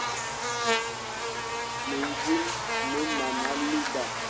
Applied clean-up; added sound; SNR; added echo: none; Buzz; -4 dB; none.